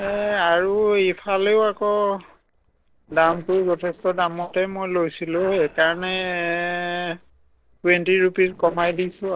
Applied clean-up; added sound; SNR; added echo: neural separator model SepFormer DNS4.